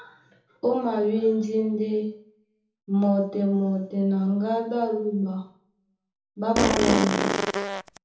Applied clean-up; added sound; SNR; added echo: none; Fart; -2 dB; reverberation time 1.0 s.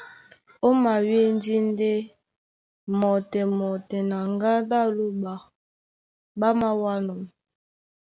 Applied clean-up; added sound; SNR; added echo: none; none; none; none.